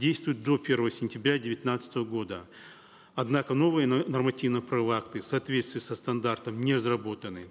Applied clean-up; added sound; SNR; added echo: none; none; none; none.